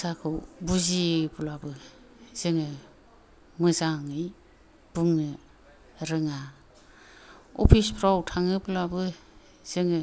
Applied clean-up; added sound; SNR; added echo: none; none; none; none.